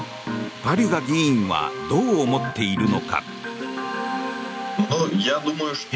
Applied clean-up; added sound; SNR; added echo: none; Hiss; 19 dB; none.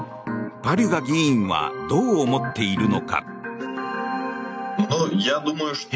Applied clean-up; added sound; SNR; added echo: none; none; none; none.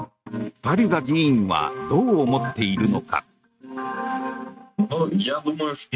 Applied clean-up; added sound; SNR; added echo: neural mask model RNNoise.